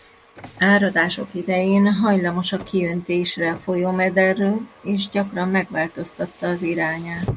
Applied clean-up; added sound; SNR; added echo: none; Car; 19 dB; none.